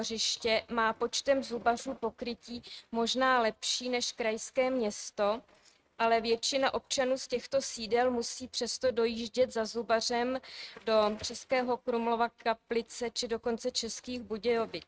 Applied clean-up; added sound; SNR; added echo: neural mask model RNNoise.